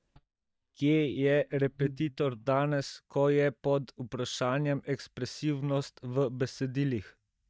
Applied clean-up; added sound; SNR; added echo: neural mask model DeepFilterNet 3.